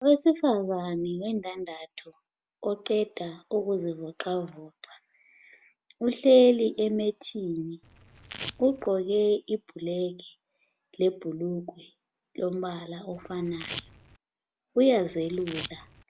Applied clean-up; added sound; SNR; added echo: none; Domestic sounds, home sounds; 14 dB; none.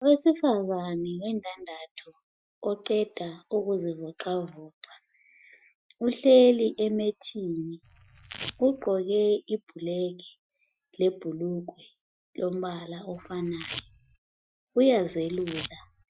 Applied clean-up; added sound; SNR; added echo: classical method Wiener filter.